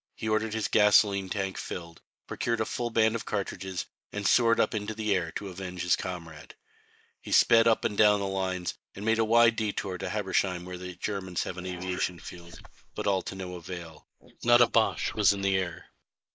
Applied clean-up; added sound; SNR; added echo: neural mask model Resemble Enhance denoiser.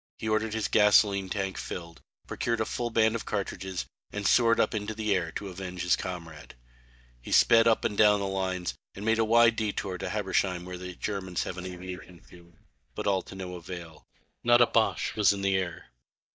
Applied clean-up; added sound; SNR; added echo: neural mask model DeepFilterNet 3.